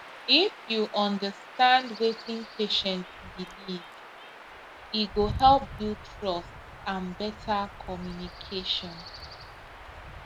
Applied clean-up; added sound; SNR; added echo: none; Stream / Chirp, tweet / Wind; 13 dB; none.